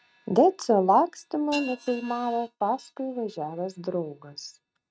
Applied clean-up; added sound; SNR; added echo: neural mask model RNNoise.